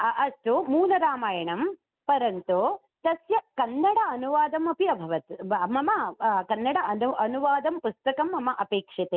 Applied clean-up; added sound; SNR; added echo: none; none; none; none.